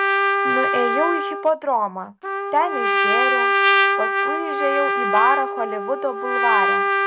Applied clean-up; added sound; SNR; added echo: none; Trumpet; -4 dB; none.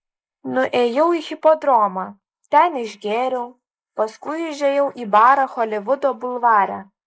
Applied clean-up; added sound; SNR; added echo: neural mask model Resemble Enhance denoiser.